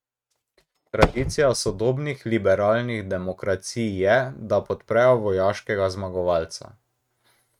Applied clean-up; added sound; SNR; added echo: neural mask model RNNoise.